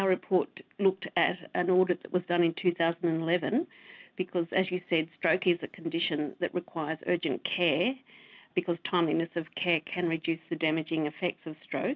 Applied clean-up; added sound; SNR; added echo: none; none; none; none.